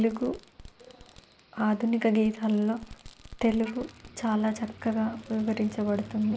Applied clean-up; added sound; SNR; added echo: none; Fireworks + Motor vehicle (road); 20 dB; none.